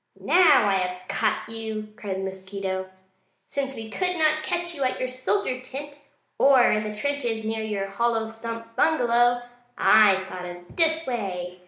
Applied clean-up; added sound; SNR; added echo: neural mask model Resemble Enhance denoiser.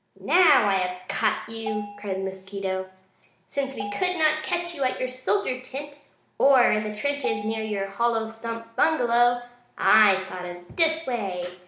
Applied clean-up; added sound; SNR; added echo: none; Bell; 13 dB; none.